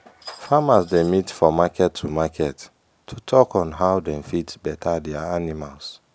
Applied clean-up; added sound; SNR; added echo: none; none; none; none.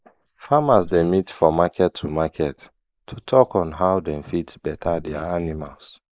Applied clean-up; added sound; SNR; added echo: neural mask model Resemble Enhance denoiser.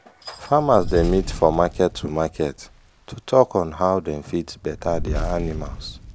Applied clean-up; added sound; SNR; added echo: none; Fire; 9 dB; none.